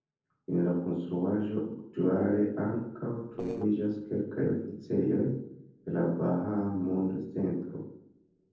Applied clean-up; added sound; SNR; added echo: neural separator model SepFormer DNS4.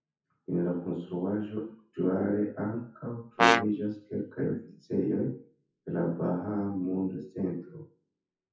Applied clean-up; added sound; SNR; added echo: classical method WPE with log-MMSE.